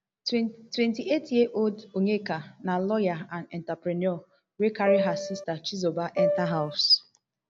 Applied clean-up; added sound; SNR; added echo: none; Piano; -2 dB; none.